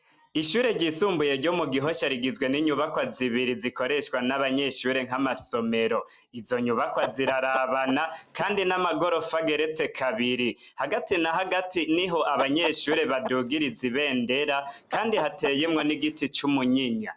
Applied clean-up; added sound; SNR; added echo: none; Chicken, rooster; 11 dB; none.